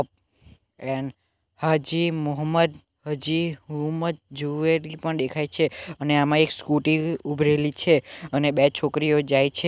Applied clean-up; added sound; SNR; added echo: none; none; none; none.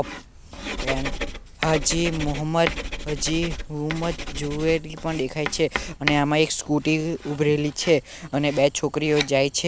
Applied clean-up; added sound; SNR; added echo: none; Writing; 8 dB; none.